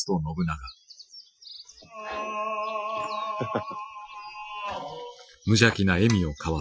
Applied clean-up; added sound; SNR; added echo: classical method Wiener filter.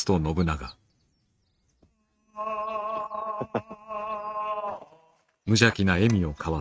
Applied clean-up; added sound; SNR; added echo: neural mask model RNNoise.